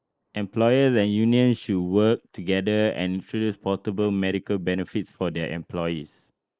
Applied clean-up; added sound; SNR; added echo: neural mask model Resemble Enhance denoiser.